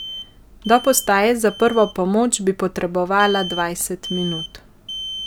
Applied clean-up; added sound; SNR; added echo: none; Alarm; 14 dB; none.